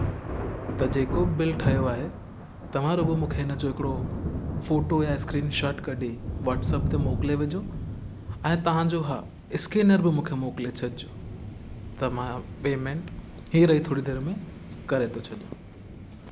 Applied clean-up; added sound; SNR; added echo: none; Thunder; 5 dB; none.